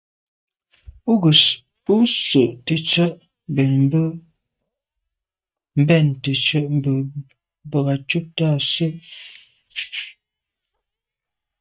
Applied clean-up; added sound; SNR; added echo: neural mask model DeepFilterNet 3.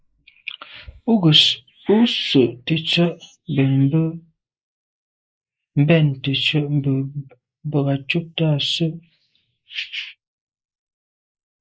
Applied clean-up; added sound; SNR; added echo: neural mask model Resemble Enhance denoiser.